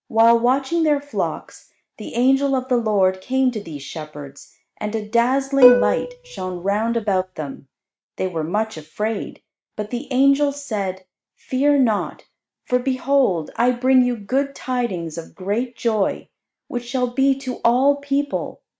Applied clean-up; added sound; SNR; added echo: neural mask model RNNoise.